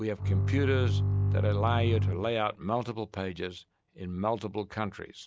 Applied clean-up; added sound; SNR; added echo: none; Bowed string instrument; -5 dB; none.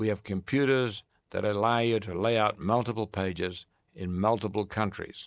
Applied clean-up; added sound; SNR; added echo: none; none; none; none.